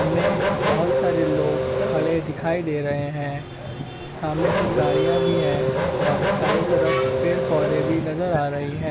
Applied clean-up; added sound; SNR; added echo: none; Race car, auto racing / Accelerating, revving, vroom; -1 dB; none.